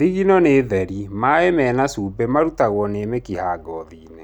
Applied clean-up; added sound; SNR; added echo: none; none; none; none.